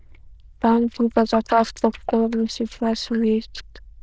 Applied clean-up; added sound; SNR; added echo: neural diffusion model UNIVERSE++.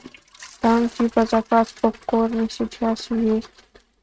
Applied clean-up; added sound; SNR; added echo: neural mask model RNNoise.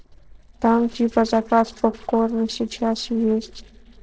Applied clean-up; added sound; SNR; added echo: neural separator model SepFormer DNS4.